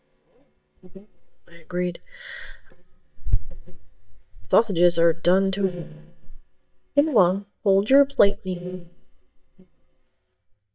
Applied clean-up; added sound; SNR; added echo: neural mask model DeepFilterNet 3.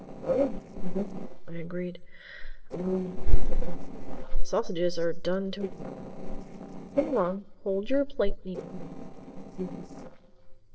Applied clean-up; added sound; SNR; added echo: neural separator model SepFormer DNS4.